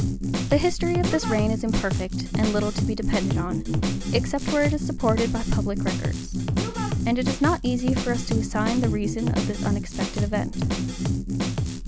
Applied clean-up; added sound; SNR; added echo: none; Drum kit; -1 dB; none.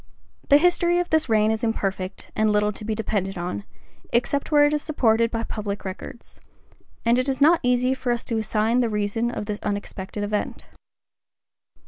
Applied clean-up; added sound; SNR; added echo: none; none; none; none.